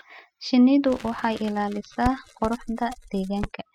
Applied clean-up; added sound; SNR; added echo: classical method spectral subtraction.